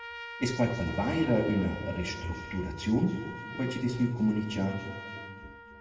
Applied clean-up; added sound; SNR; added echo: none; Trumpet; 13 dB; reverberation time 2.0 s.